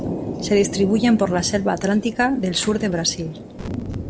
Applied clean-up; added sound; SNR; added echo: none; Thunder; 9 dB; none.